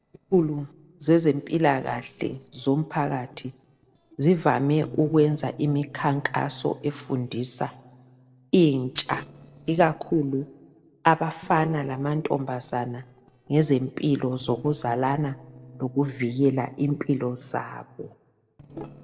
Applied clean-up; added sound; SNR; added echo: neural separator model SepFormer DNS4.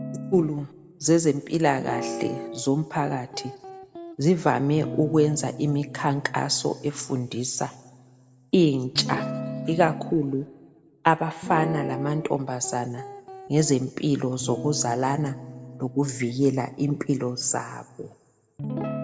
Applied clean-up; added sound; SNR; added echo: none; Guitar; 11 dB; reverberation time 1.1 s.